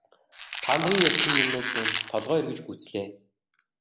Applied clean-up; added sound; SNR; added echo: none; Squeak; -4 dB; none.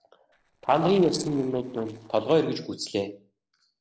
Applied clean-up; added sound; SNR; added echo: neural separator model SepFormer DNS4.